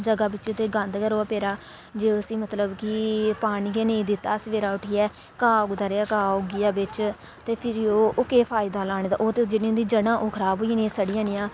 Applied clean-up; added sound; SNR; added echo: none; none; none; none.